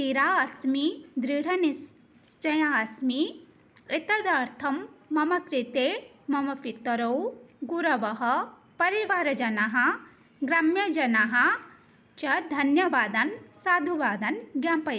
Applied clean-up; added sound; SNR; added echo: none; none; none; none.